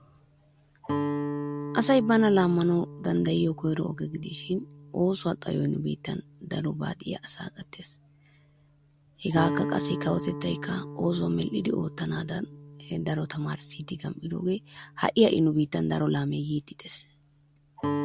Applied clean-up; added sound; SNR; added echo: none; Guitar; 10 dB; none.